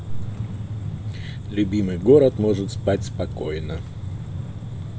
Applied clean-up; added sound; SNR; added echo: none; Train; 7 dB; none.